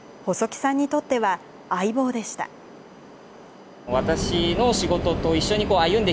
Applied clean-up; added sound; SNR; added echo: none; none; none; none.